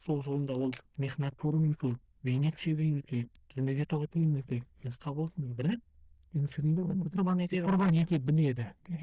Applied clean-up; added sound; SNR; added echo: neural diffusion model UNIVERSE++.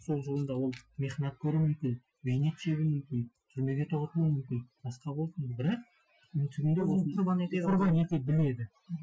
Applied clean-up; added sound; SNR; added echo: classical method Wiener filter.